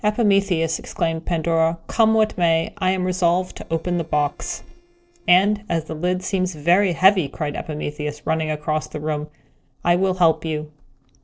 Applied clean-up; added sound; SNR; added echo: neural separator model SepFormer DNS4.